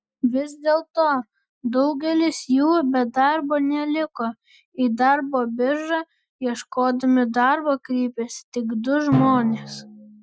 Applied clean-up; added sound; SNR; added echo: classical method Wiener filter.